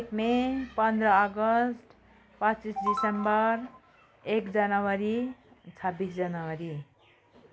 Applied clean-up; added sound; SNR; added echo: none; none; none; none.